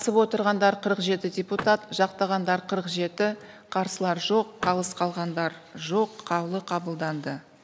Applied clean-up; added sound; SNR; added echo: none; Vehicle; 14 dB; none.